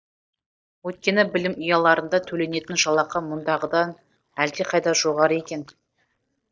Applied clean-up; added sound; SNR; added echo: neural mask model DeepFilterNet 3.